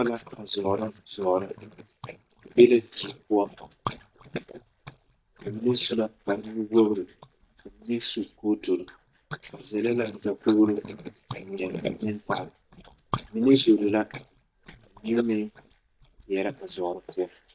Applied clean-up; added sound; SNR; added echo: neural mask model DeepFilterNet 3.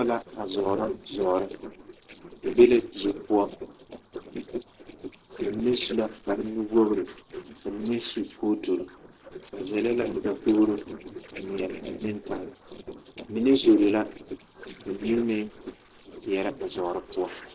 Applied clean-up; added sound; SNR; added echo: neural separator model SepFormer DNS4.